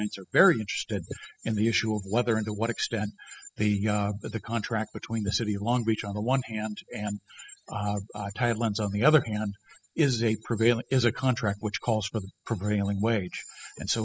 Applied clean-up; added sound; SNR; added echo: classical method spectral subtraction.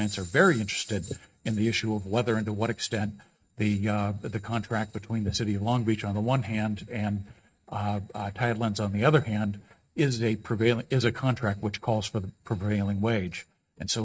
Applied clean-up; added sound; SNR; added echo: neural mask model RNNoise.